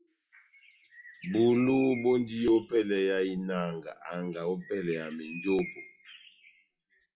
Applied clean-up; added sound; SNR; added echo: classical method WPE with log-MMSE.